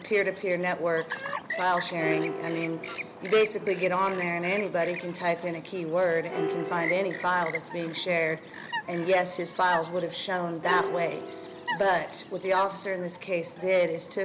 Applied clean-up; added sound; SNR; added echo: none; Piano + Chirp, tweet; 9 dB; none.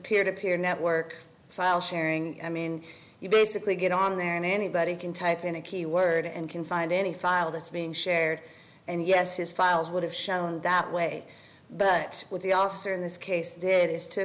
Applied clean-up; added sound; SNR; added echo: none; none; none; none.